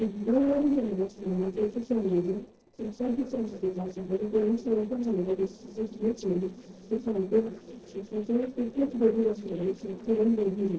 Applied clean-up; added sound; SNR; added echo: neural separator model SepFormer DNS4.